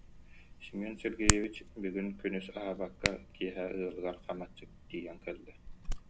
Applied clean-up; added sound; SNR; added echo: none; Hands; 0 dB; none.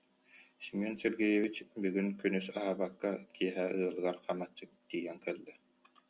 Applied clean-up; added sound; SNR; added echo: none; none; none; none.